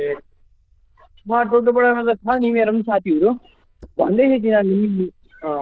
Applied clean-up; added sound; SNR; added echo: neural diffusion model UNIVERSE++.